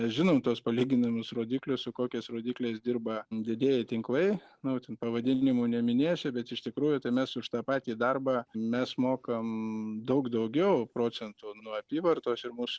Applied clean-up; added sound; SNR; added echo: none; none; none; none.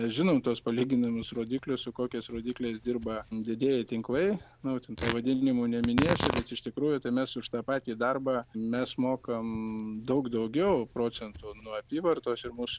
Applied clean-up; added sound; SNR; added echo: none; Tearing; 11 dB; none.